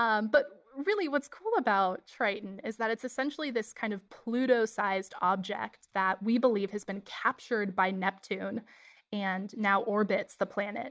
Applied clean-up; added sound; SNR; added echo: none; none; none; none.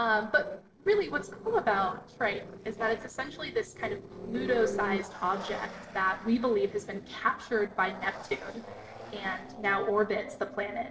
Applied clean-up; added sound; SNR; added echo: neural separator model SepFormer DNS4.